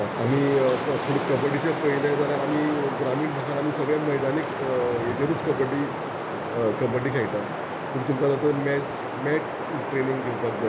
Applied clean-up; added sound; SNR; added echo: none; Wind; 4 dB; none.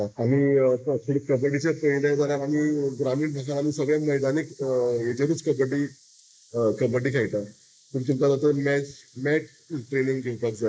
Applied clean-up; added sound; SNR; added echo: neural mask model Resemble Enhance denoiser.